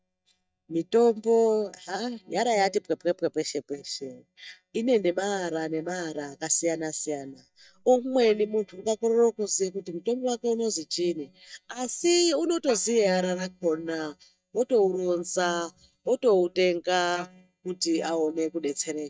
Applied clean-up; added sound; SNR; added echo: neural mask model DeepFilterNet 3.